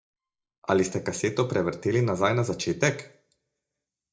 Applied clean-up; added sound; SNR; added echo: neural mask model DeepFilterNet 3.